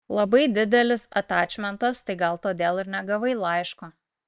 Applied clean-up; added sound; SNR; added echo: neural separator model SepFormer WHAM!.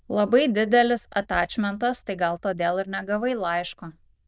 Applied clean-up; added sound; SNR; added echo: neural diffusion model UNIVERSE++.